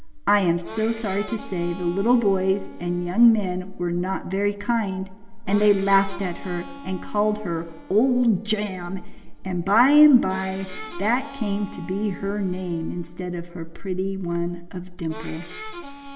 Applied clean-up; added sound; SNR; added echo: none; Harmonica; 18 dB; reverberation time 1.6 s.